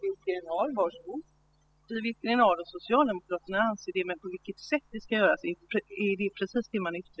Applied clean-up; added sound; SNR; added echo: classical method spectral subtraction.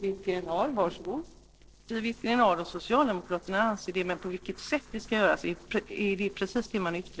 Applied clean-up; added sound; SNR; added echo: neural separator model SepFormer DNS4.